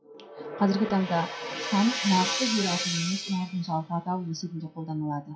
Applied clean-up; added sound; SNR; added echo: classical method WPE with log-MMSE.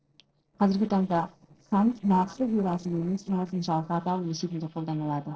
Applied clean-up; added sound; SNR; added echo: neural separator model SepFormer DNS4.